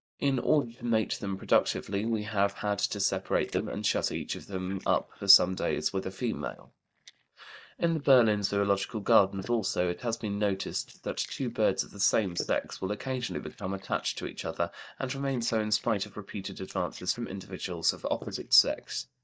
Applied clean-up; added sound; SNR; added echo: neural mask model DeepFilterNet 3.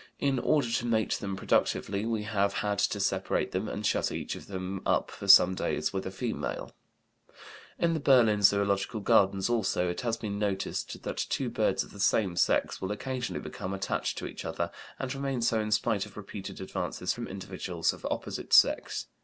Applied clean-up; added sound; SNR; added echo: none; none; none; none.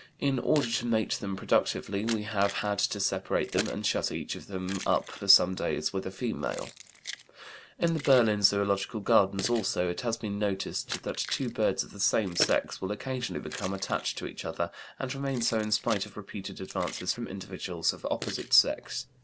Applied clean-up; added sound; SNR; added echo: none; Keys jangling; 15 dB; none.